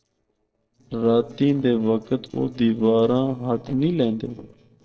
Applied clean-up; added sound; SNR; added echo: neural separator model SepFormer DNS4.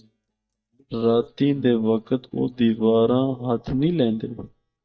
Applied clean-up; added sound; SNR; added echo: neural mask model DeepFilterNet 3.